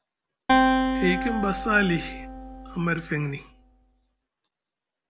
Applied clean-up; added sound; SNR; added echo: none; Acoustic guitar; -2 dB; none.